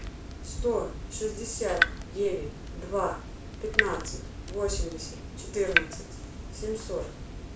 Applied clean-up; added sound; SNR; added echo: none; Drip / Water tap, faucet; 0 dB; reverberation time 0.3 s.